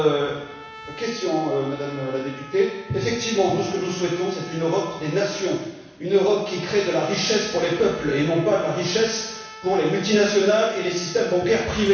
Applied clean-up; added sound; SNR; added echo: none; Trumpet; 19 dB; reverberation time 1.1 s.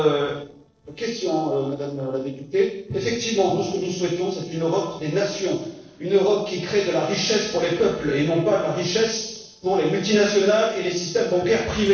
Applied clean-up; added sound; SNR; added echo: neural separator model SepFormer DNS4.